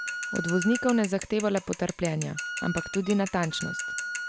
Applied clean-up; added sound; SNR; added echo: none; Wind instrument, woodwind instrument + Mechanisms / Bicycle; 5 dB; none.